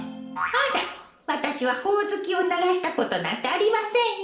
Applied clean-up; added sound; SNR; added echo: none; none; none; reverberation time 0.6 s.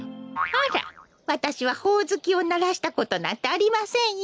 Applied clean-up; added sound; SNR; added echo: none; none; none; none.